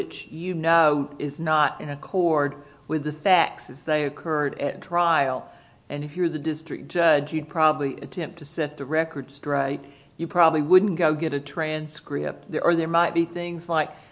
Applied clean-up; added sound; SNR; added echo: none; none; none; none.